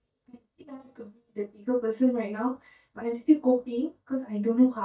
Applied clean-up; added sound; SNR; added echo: neural mask model DeepFilterNet 3.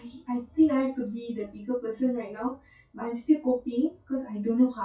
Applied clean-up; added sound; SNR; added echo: classical method WPE with log-MMSE.